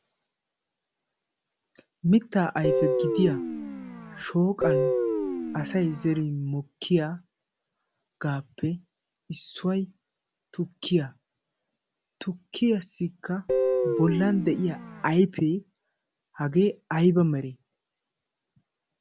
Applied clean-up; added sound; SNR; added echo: none; Guitar; 0 dB; none.